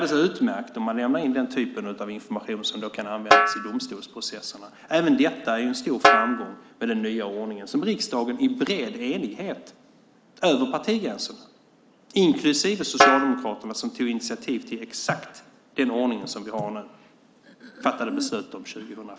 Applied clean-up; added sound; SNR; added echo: none; Snare drum; -2 dB; none.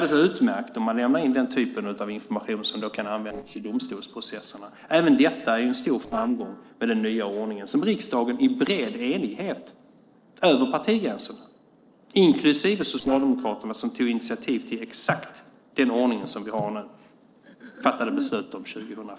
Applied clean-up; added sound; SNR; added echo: neural separator model SepFormer DNS4.